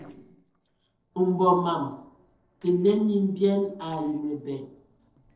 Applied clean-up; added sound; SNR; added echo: neural separator model SepFormer DNS4.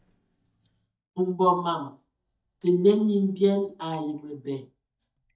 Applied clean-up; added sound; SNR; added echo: neural mask model DeepFilterNet 3.